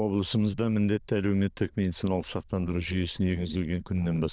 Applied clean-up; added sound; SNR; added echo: neural diffusion model UNIVERSE++.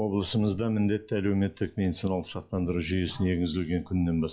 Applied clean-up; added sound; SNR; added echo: classical method log-MMSE.